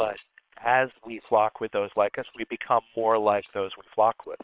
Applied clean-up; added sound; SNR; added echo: neural separator model SepFormer WHAM!.